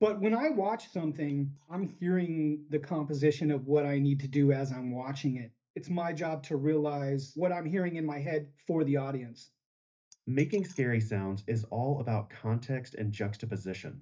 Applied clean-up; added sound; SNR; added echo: neural mask model DeepFilterNet 3.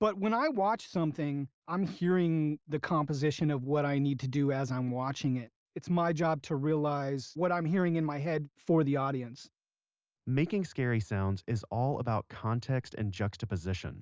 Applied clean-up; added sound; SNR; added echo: none; none; none; none.